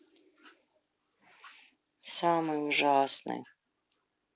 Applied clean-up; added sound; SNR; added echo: none; none; none; none.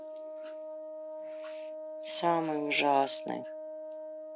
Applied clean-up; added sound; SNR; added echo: none; Wind instrument, woodwind instrument; 11 dB; none.